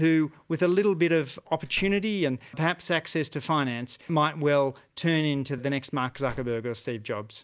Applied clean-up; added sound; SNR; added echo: none; Slam; 19 dB; none.